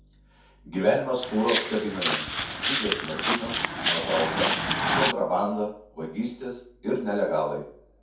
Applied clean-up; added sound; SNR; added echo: none; Walk, footsteps; -1 dB; reverberation time 0.6 s.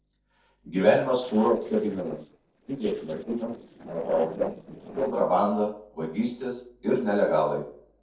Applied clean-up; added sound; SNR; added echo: neural separator model SepFormer DNS4.